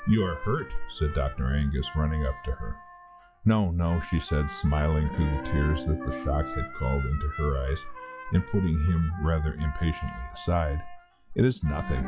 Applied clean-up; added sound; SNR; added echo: classical method log-MMSE.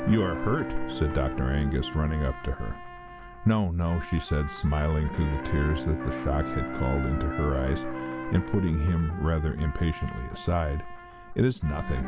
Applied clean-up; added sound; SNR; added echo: none; Trumpet + Bowed string instrument; 9 dB; none.